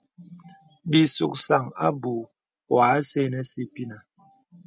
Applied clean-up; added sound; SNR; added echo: none; none; none; none.